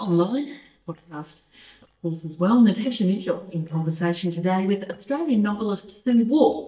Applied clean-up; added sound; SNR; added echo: neural mask model DeepFilterNet 3.